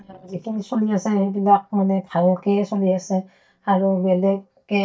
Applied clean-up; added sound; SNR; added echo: neural mask model DeepFilterNet 3.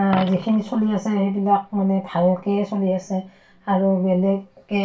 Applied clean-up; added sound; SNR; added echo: none; Coin (dropping); 19 dB; reverberation time 0.2 s.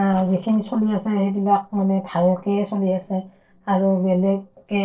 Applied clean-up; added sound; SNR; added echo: neural separator model SepFormer DNS4.